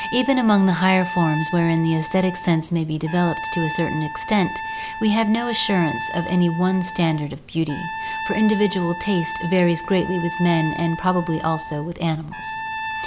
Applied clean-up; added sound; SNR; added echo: none; Trumpet; 9 dB; none.